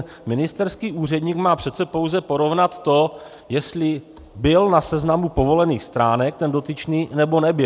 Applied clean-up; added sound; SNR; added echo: none; none; none; none.